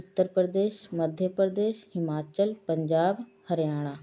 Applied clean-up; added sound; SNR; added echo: none; none; none; none.